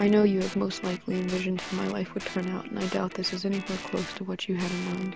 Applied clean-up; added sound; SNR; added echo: none; Guitar; 12 dB; none.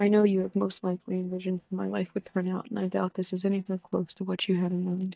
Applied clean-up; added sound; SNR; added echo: neural mask model DeepFilterNet 3.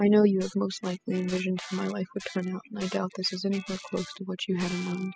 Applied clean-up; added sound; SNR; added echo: classical method spectral subtraction.